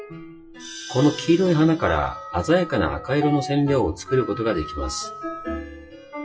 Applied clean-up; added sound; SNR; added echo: classical method WPE with log-MMSE.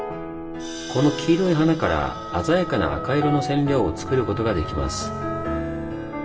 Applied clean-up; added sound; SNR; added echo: none; Wind instrument, woodwind instrument; 13 dB; reverberation time 1.4 s.